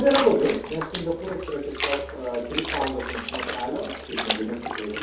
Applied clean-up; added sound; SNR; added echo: none; Trickle, dribble / Splash, splatter; 4 dB; reverberation time 0.6 s.